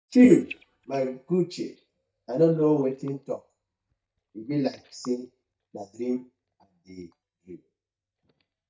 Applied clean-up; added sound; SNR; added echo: neural mask model DeepFilterNet 3.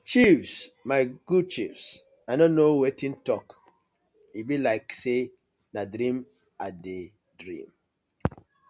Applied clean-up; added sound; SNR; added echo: none; none; none; none.